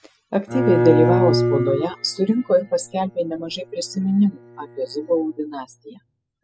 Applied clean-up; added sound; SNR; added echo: classical method spectral subtraction.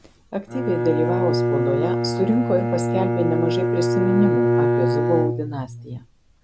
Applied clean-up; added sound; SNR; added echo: none; Bowed string instrument; -3 dB; none.